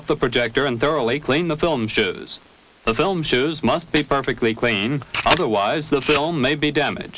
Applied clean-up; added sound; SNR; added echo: neural mask model Resemble Enhance denoiser.